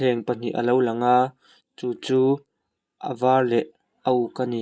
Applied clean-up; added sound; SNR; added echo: neural mask model Resemble Enhance denoiser.